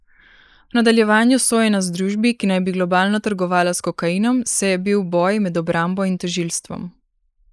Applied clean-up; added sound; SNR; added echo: neural mask model Resemble Enhance denoiser.